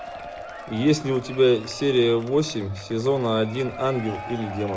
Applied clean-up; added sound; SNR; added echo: none; Applause / Crowd / Cheering; 14 dB; none.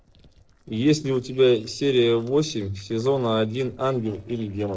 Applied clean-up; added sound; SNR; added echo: neural separator model SepFormer DNS4.